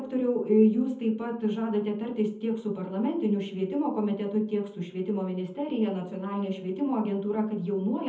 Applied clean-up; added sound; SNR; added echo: none; none; none; reverberation time 0.7 s.